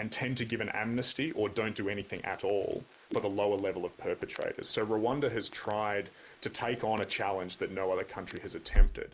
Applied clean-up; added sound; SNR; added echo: neural mask model Resemble Enhance denoiser.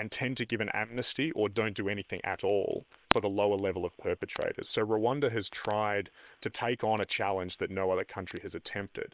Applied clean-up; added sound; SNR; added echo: neural separator model SepFormer WHAM!.